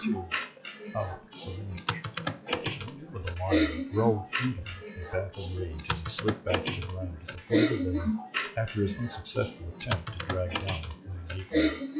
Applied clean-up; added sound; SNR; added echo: classical method log-MMSE.